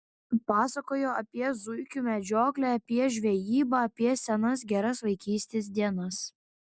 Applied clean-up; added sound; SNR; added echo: none; none; none; none.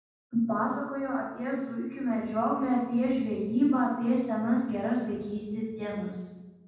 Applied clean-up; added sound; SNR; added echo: none; none; none; reverberation time 1.2 s.